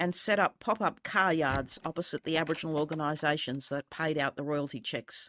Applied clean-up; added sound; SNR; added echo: neural mask model RNNoise.